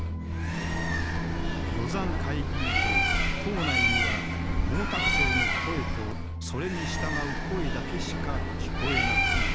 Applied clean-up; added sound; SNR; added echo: none; Bird; -3 dB; none.